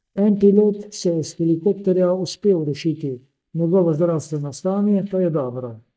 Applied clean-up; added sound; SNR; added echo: neural mask model DeepFilterNet 3.